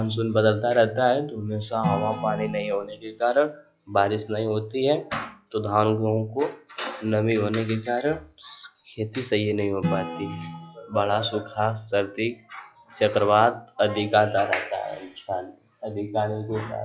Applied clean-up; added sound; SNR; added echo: classical method log-MMSE.